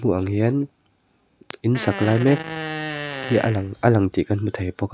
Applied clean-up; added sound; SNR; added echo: none; Fart; 9 dB; none.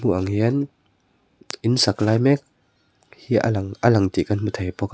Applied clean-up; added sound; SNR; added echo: none; none; none; none.